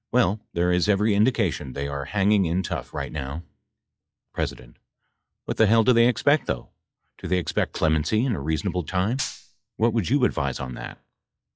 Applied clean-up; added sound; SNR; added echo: classical method log-MMSE.